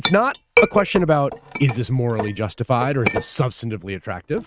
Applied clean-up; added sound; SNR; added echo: neural mask model RNNoise.